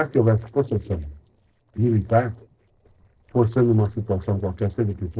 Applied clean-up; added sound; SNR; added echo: neural separator model SepFormer DNS4.